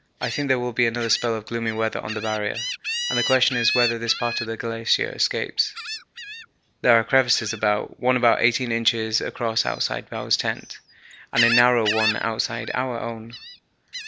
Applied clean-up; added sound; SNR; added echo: none; Gull, seagull; 8 dB; none.